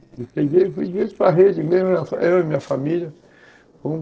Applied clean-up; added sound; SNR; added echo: neural separator model SepFormer DNS4.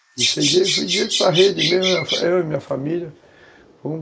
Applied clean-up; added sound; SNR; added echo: neural mask model Resemble Enhance denoiser.